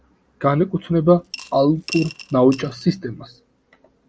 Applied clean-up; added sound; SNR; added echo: none; Coin (dropping) / Glass; 17 dB; none.